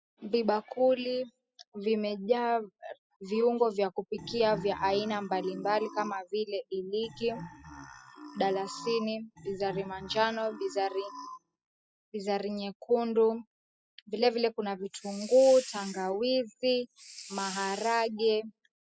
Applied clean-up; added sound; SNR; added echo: classical method spectral subtraction.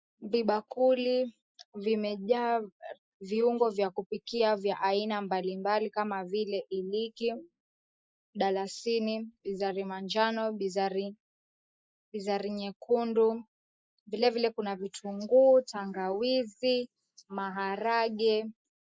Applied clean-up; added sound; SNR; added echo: neural mask model Resemble Enhance denoiser.